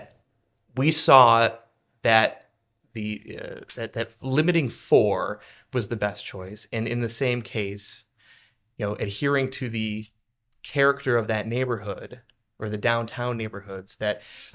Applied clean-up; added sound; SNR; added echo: neural mask model DeepFilterNet 3.